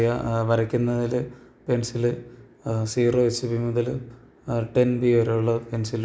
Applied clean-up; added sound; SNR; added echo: none; none; none; none.